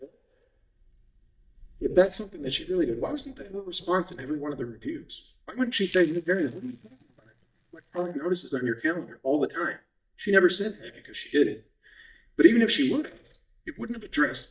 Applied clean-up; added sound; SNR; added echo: neural mask model DeepFilterNet 3.